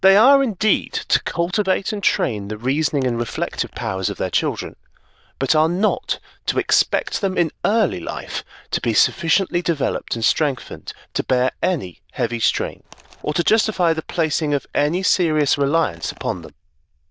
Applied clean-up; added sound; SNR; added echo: neural diffusion model UNIVERSE++.